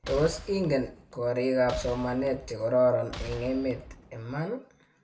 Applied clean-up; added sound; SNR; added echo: none; Boom; 14 dB; reverberation time 0.5 s.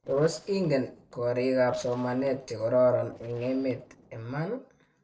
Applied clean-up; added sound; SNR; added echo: neural separator model SepFormer DNS4.